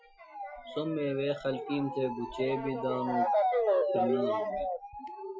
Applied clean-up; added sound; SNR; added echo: classical method Wiener filter.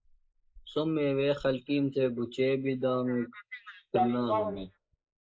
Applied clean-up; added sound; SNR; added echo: neural mask model Resemble Enhance denoiser.